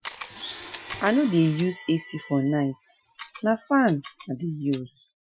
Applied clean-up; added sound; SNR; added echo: classical method Wiener filter.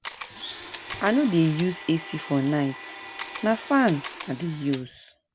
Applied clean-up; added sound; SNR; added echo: none; Domestic sounds, home sounds + Camera; 13 dB; none.